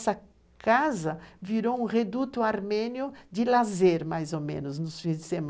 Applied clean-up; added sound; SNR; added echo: none; none; none; none.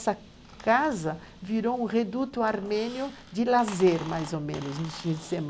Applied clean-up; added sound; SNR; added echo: none; Squeak; 17 dB; none.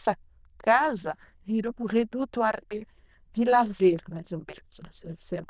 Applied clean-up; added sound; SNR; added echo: neural diffusion model UNIVERSE++.